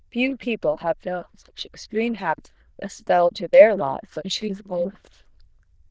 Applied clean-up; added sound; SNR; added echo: neural diffusion model UNIVERSE++.